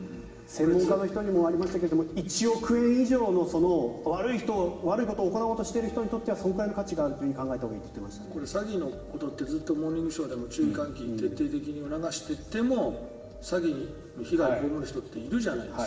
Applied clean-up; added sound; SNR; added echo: none; Bowed string instrument; 11 dB; reverberation time 1.6 s.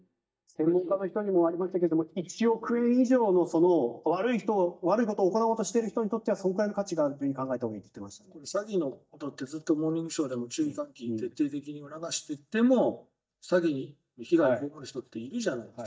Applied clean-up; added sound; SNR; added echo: neural mask model DeepFilterNet 3.